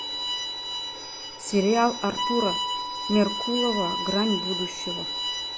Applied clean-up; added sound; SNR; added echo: none; Bowed string instrument; 3 dB; none.